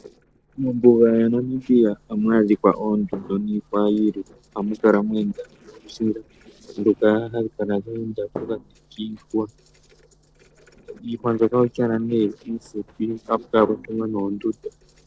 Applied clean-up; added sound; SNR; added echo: neural separator model SepFormer DNS4.